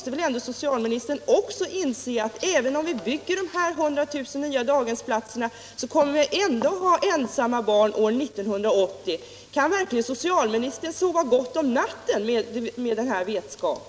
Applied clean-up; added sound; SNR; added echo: none; Piano; 19 dB; none.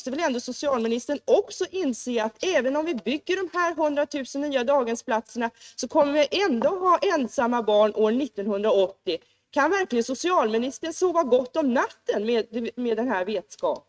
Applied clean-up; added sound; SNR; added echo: neural mask model RNNoise.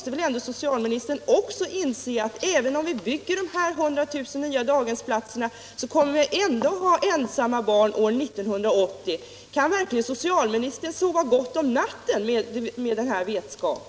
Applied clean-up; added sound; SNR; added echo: none; none; none; none.